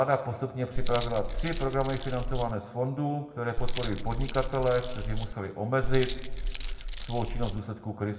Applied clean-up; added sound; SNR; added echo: none; Keys jangling; -2 dB; reverberation time 1.1 s.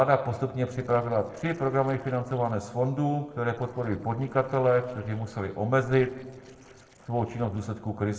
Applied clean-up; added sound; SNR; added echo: neural separator model SepFormer DNS4.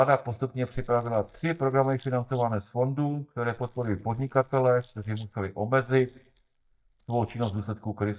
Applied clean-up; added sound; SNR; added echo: neural mask model DeepFilterNet 3.